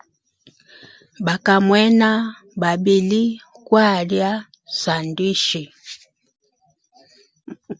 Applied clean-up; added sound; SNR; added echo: none; none; none; none.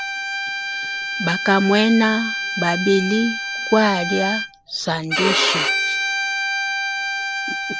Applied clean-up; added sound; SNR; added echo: none; Bowed string instrument; 2 dB; none.